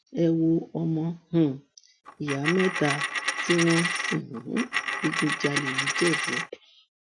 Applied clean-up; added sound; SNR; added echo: none; Coin (dropping); 2 dB; none.